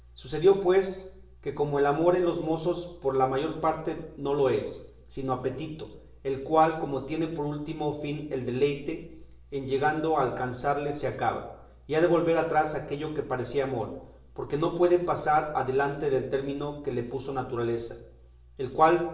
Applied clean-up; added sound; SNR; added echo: none; none; none; reverberation time 0.7 s.